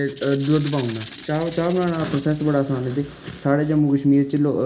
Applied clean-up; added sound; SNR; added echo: none; Rattle (instrument); 11 dB; reverberation time 0.4 s.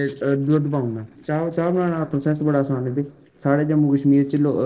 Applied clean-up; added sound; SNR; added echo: neural separator model SepFormer DNS4.